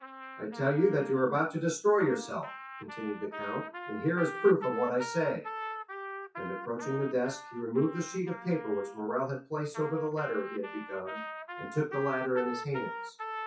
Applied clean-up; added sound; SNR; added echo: classical method WPE with log-MMSE.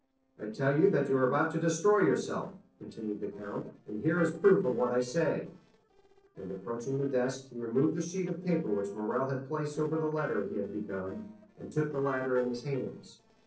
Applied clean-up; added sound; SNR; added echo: neural separator model SepFormer DNS4.